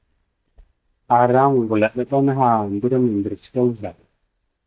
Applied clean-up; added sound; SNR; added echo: neural mask model DeepFilterNet 3.